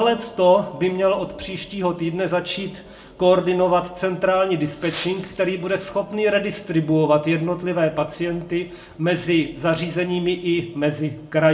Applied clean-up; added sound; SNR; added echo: none; Wind; 18 dB; reverberation time 0.4 s.